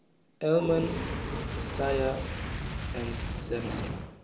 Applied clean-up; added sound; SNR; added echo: none; Fire; 2 dB; none.